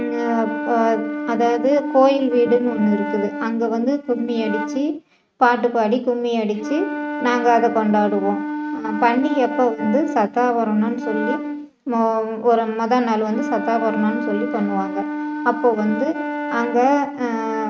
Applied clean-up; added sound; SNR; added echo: neural mask model RNNoise.